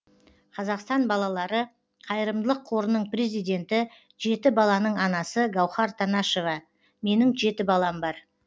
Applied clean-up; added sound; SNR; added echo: none; none; none; none.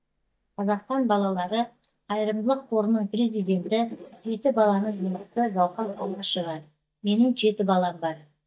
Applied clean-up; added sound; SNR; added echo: neural mask model DeepFilterNet 3.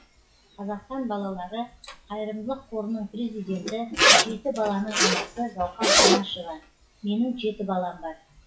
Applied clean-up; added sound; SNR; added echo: classical method WPE with log-MMSE.